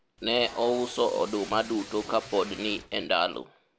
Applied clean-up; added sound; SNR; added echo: none; Packing tape, duct tape; 16 dB; none.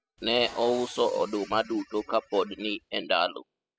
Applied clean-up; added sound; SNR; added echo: classical method spectral subtraction.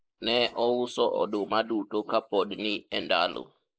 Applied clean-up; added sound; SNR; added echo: neural mask model Resemble Enhance denoiser.